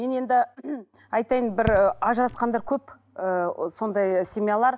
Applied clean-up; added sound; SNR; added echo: none; Raindrop / Drip; 11 dB; none.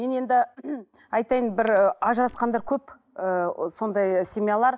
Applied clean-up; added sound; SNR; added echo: neural mask model Resemble Enhance denoiser.